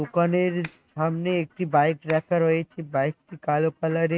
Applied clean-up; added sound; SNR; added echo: neural mask model RNNoise.